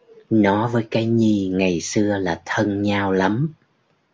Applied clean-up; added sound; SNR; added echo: none; none; none; none.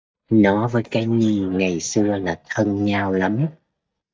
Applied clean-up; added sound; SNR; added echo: neural mask model DeepFilterNet 3.